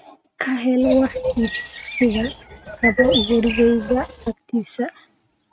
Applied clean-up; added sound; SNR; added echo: neural mask model RNNoise.